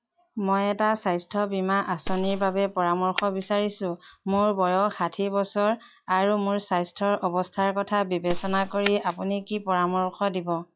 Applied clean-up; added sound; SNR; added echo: classical method log-MMSE.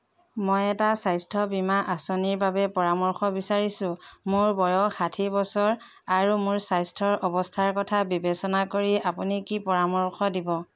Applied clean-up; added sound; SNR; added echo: none; none; none; none.